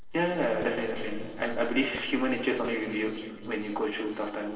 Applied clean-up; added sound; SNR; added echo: neural separator model SepFormer DNS4.